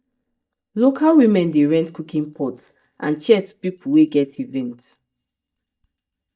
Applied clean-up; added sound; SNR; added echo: neural mask model DeepFilterNet 3.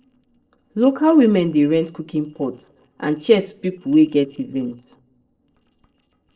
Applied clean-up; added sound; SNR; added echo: neural separator model SepFormer DNS4.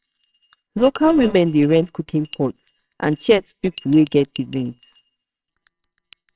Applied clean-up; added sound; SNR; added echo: neural separator model SepFormer WHAMR!.